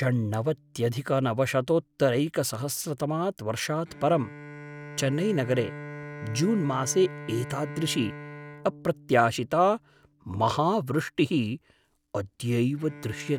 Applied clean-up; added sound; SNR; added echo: none; Bowed string instrument; 17 dB; none.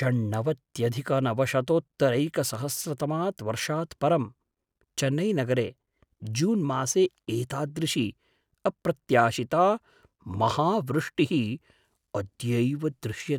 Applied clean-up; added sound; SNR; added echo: none; none; none; none.